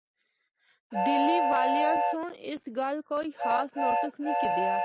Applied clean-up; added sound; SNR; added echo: none; Train; -4 dB; none.